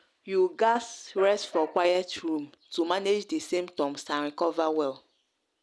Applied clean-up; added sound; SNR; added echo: none; Bark; 16 dB; none.